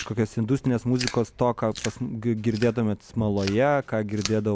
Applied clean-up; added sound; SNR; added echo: none; Chewing, mastication; 15 dB; none.